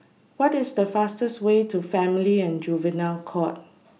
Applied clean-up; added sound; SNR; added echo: none; none; none; none.